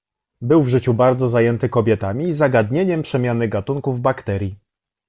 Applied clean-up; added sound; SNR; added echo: none; none; none; none.